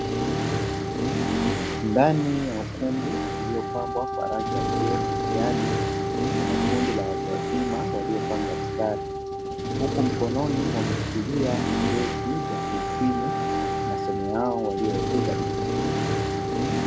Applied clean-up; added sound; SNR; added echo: none; Accelerating, revving, vroom + Wind instrument, woodwind instrument; -3 dB; none.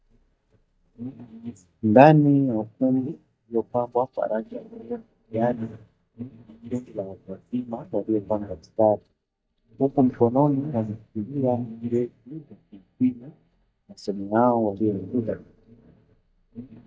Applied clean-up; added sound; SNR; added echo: neural mask model DeepFilterNet 3.